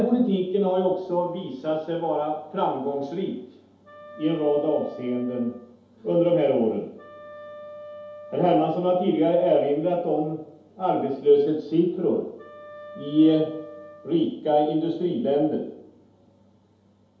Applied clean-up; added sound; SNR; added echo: none; Wind instrument, woodwind instrument; 19 dB; reverberation time 0.8 s.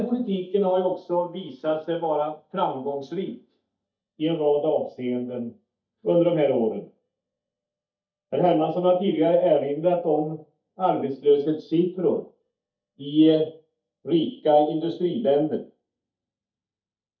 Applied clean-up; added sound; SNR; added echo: neural mask model DeepFilterNet 3.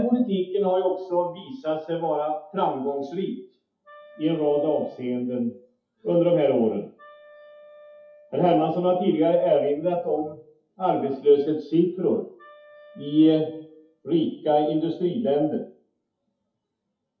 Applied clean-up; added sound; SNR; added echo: classical method WPE with log-MMSE.